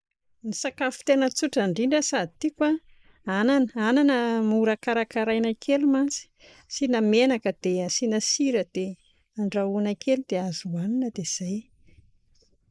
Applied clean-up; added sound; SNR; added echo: neural mask model Resemble Enhance denoiser.